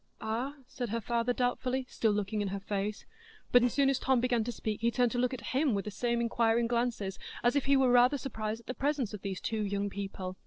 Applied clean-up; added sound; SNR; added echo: neural separator model SepFormer DNS4.